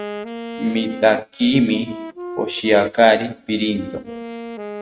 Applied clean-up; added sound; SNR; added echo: neural mask model RNNoise.